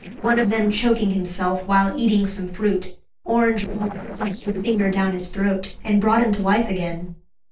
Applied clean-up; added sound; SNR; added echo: neural separator model SepFormer DNS4.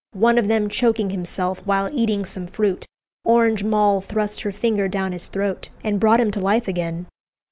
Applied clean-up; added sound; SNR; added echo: none; none; none; none.